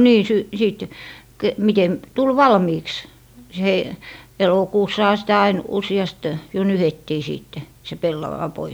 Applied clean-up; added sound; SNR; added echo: none; none; none; none.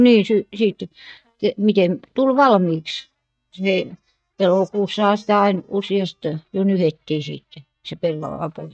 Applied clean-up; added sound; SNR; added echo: neural mask model DeepFilterNet 3.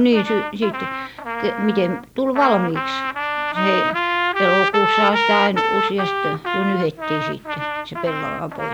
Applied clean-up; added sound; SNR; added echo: none; Trumpet; 1 dB; none.